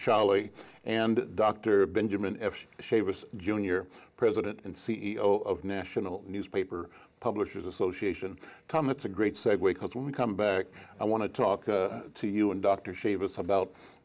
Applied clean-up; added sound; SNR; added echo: none; none; none; none.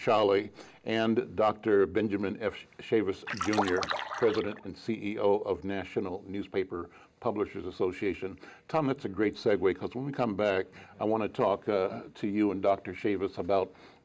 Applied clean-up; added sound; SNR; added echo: none; Splash, splatter; 5 dB; none.